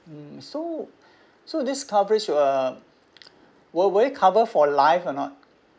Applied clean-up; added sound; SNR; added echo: none; none; none; none.